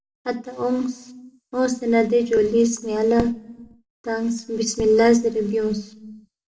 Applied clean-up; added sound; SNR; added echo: none; none; none; reverberation time 0.5 s.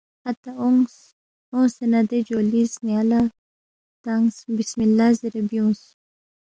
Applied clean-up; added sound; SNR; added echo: none; none; none; none.